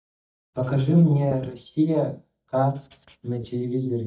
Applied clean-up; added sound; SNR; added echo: neural mask model DeepFilterNet 3.